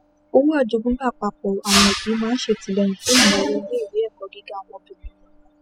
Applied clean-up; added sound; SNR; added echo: classical method spectral subtraction.